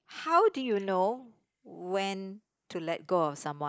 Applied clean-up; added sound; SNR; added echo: neural mask model Resemble Enhance denoiser.